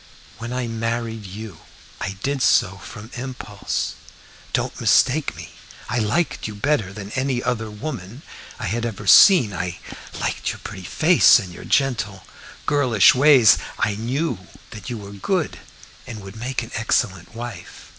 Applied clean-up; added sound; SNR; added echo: none; none; none; none.